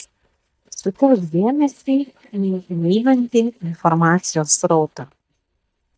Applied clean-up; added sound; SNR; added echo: neural mask model DeepFilterNet 3.